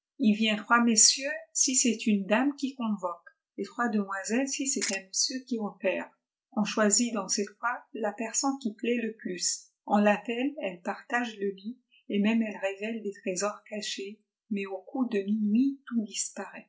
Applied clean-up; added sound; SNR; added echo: neural separator model SepFormer DNS4.